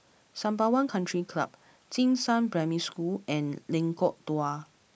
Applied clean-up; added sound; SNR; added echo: none; none; none; none.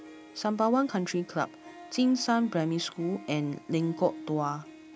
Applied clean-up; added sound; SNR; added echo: none; Harp; 18 dB; none.